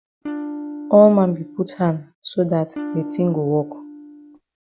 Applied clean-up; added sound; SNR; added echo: none; Electric guitar / Strum; 12 dB; none.